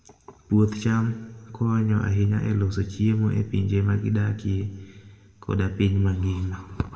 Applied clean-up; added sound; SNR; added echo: none; none; none; reverberation time 1.3 s.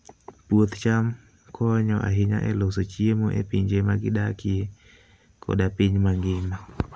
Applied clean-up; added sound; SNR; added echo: none; none; none; none.